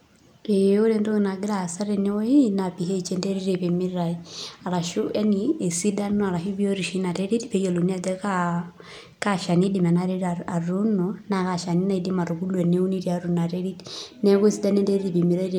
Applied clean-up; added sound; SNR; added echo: none; none; none; none.